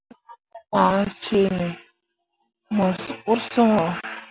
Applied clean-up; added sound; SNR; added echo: none; none; none; none.